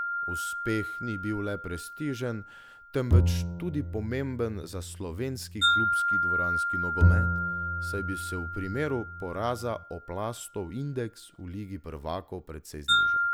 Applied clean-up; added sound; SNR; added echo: none; Bowed string instrument + Wind chime; -5 dB; none.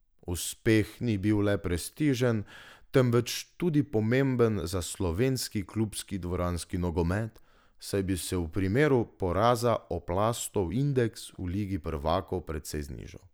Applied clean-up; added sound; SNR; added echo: none; none; none; none.